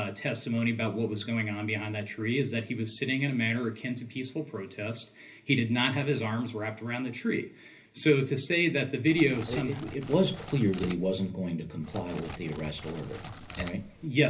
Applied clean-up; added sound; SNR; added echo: none; Crackle; 12 dB; reverberation time 0.3 s.